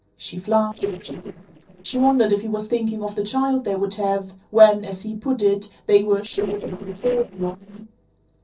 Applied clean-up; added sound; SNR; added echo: neural separator model SepFormer DNS4.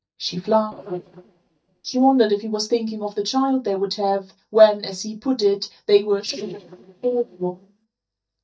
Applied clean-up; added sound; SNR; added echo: neural mask model DeepFilterNet 3.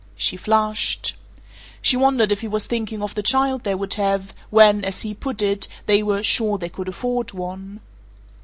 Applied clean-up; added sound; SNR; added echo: none; none; none; none.